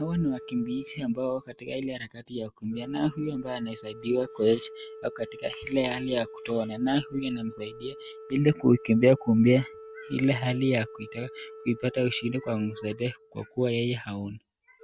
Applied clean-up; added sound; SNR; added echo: none; Organ; 17 dB; none.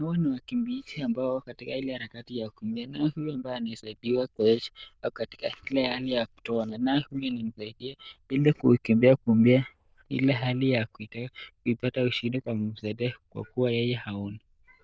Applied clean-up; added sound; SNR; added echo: neural diffusion model UNIVERSE++.